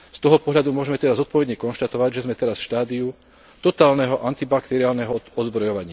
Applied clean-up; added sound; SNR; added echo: none; none; none; none.